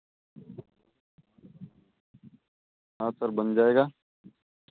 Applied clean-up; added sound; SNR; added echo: none; none; none; none.